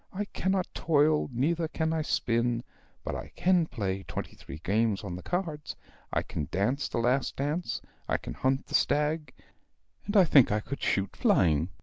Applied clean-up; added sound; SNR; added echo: none; none; none; none.